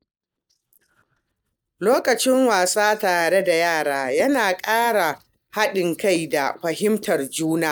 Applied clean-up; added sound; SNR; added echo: neural mask model DeepFilterNet 3.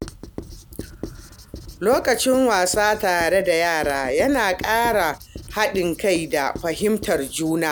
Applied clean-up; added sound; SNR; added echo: none; Writing; 16 dB; none.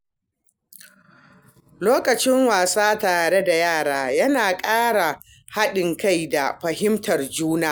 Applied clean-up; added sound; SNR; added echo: none; none; none; none.